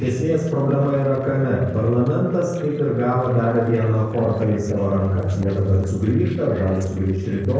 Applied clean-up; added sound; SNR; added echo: neural separator model SepFormer DNS4.